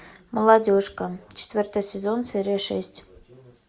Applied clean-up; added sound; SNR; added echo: none; none; none; none.